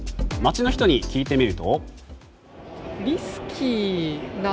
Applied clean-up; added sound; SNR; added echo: none; none; none; none.